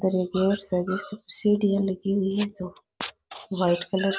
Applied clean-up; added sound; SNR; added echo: none; none; none; none.